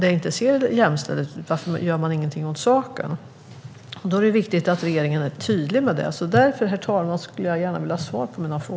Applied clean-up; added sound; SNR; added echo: none; none; none; none.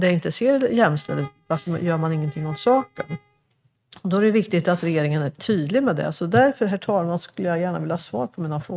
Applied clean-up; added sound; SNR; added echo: neural mask model RNNoise.